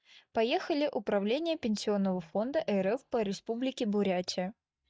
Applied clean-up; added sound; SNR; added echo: neural mask model DeepFilterNet 3.